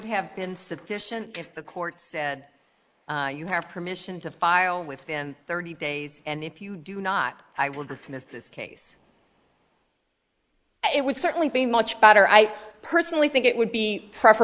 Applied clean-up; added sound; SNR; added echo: neural mask model Resemble Enhance denoiser.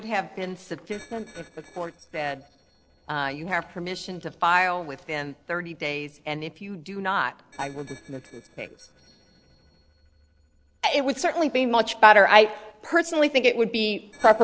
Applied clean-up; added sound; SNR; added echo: neural separator model SepFormer DNS4.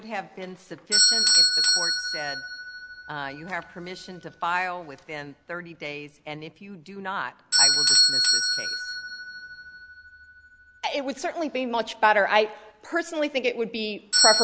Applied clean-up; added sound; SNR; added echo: none; Bell / Doorbell; -4 dB; none.